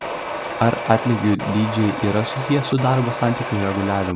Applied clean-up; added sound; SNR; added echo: none; Mechanisms; 7 dB; none.